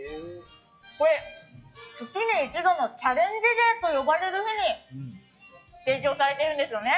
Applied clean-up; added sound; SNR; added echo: classical method log-MMSE.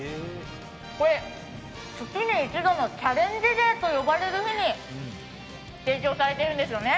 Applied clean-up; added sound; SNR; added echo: none; Thunder / Rain; 18 dB; none.